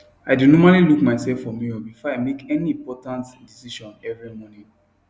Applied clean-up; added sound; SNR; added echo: none; none; none; none.